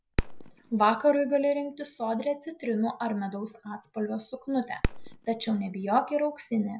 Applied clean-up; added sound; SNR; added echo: none; Fireworks; 9 dB; none.